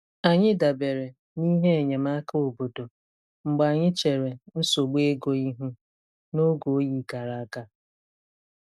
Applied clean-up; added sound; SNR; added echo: none; none; none; none.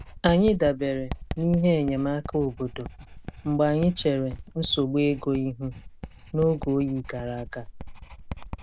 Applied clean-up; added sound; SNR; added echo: none; Writing; 13 dB; none.